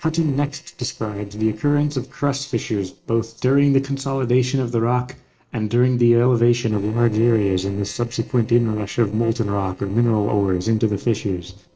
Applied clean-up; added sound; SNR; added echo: neural separator model SepFormer DNS4.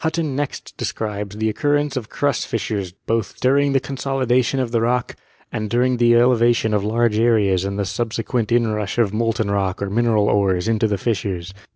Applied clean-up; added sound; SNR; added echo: none; none; none; none.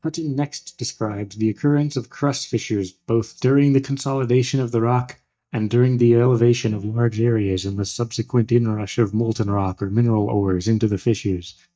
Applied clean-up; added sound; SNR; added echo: neural mask model DeepFilterNet 3.